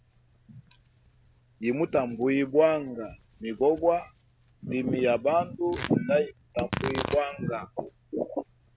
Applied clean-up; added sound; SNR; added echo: none; Tearing; 14 dB; none.